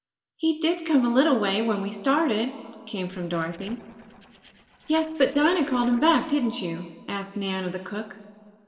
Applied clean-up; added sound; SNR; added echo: neural separator model SepFormer DNS4.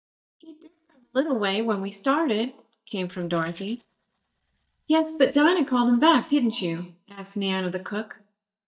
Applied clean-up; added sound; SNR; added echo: neural mask model DeepFilterNet 3.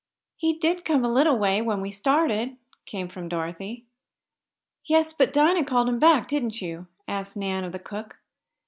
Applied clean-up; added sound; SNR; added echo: none; none; none; none.